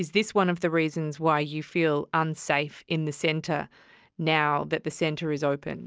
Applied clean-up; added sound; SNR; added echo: none; none; none; none.